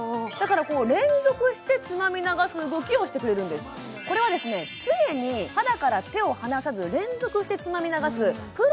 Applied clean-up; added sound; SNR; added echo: none; none; none; none.